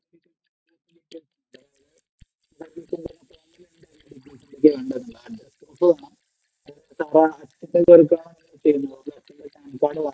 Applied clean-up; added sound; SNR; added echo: neural mask model DeepFilterNet 3.